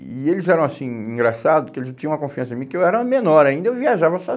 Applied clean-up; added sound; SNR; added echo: none; none; none; none.